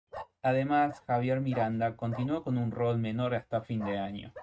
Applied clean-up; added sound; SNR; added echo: neural mask model RNNoise.